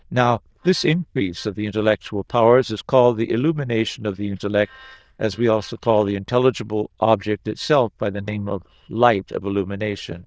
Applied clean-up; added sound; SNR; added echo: neural diffusion model UNIVERSE++.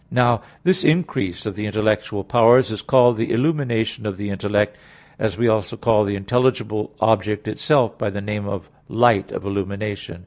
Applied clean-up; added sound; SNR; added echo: none; none; none; none.